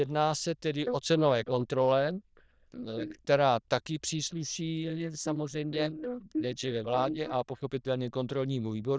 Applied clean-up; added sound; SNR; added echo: neural diffusion model UNIVERSE++.